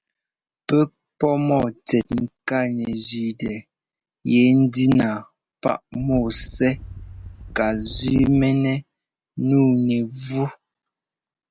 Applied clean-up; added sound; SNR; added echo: none; Wind; 14 dB; none.